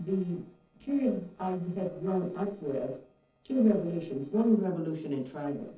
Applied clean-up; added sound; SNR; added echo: neural separator model SepFormer DNS4.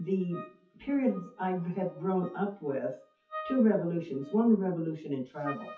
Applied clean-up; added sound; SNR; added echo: classical method WPE with log-MMSE.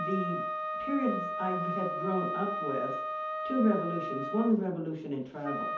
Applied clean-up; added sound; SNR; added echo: none; Wind instrument, woodwind instrument; 3 dB; reverberation time 0.6 s.